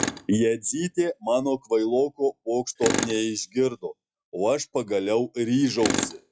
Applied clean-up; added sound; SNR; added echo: classical method log-MMSE.